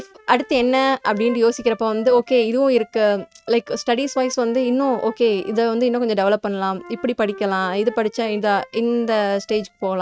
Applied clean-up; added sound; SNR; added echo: neural mask model RNNoise.